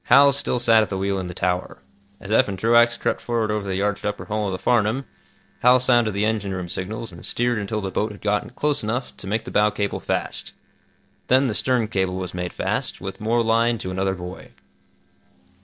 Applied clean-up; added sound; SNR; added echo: neural separator model SepFormer DNS4.